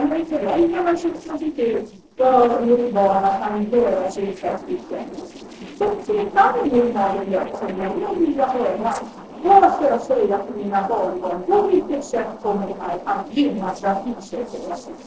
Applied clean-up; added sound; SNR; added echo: neural separator model SepFormer DNS4.